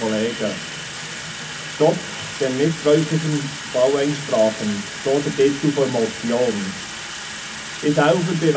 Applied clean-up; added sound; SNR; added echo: none; Sink (filling or washing) / Water tap, faucet; 10 dB; reverberation time 0.4 s.